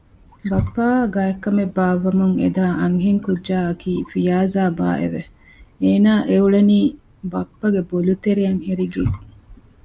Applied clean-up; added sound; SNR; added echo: none; Wild animals; 16 dB; none.